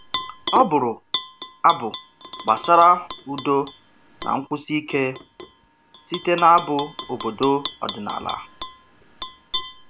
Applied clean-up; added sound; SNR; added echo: none; Tap / Glass; 9 dB; none.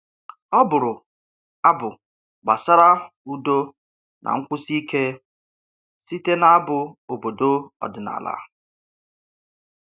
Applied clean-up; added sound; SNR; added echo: none; none; none; none.